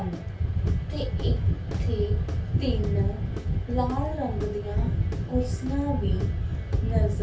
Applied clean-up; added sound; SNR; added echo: none; Guitar / Drum; 17 dB; reverberation time 0.2 s.